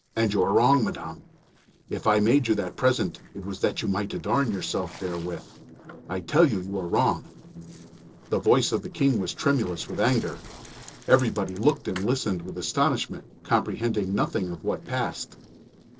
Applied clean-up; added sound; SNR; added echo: neural separator model SepFormer DNS4.